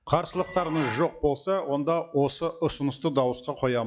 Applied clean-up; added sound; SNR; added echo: classical method log-MMSE.